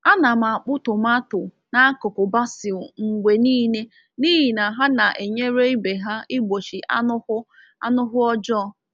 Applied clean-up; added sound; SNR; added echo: none; none; none; none.